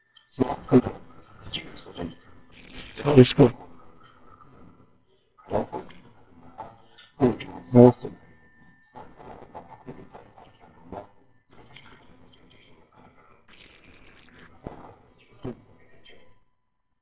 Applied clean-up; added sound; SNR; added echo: neural separator model SepFormer WHAMR!.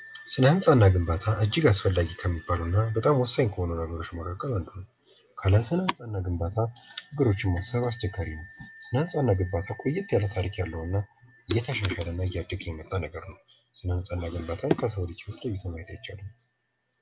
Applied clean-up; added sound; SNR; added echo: none; none; none; none.